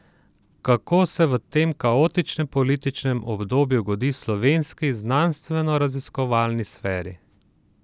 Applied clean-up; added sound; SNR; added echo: none; none; none; none.